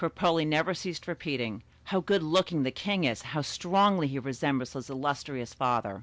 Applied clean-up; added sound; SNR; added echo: none; none; none; none.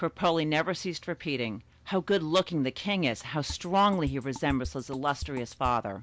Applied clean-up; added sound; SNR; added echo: none; Drum kit; 12 dB; none.